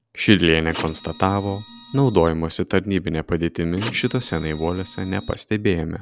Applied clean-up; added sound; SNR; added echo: none; Printer; 14 dB; none.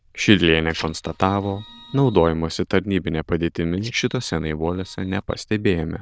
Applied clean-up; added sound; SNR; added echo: neural diffusion model UNIVERSE++.